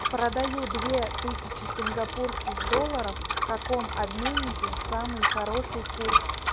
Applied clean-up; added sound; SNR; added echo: none; Bicycle; -2 dB; none.